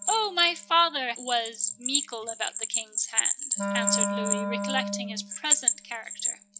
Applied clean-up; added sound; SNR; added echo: classical method log-MMSE.